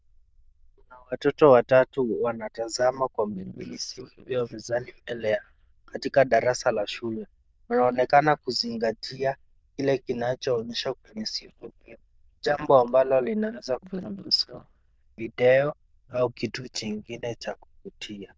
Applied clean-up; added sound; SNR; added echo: neural diffusion model UNIVERSE++.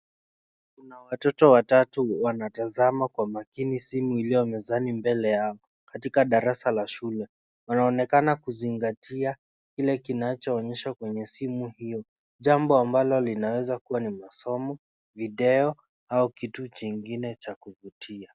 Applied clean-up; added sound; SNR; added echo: none; none; none; none.